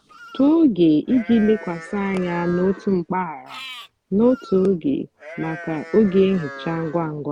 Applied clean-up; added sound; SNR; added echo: none; Livestock, farm animals, working animals; 18 dB; none.